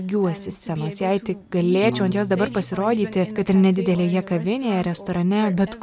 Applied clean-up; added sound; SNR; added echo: none; Piano; 18 dB; none.